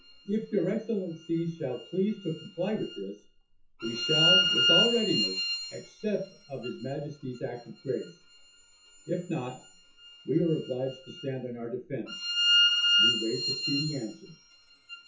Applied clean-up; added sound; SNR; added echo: classical method WPE with log-MMSE.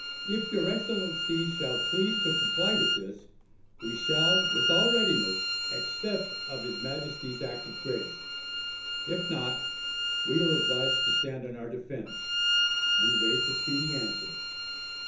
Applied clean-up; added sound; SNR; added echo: none; Bowed string instrument; -3 dB; reverberation time 0.6 s.